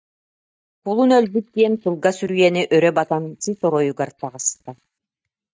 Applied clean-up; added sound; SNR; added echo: neural mask model DeepFilterNet 3.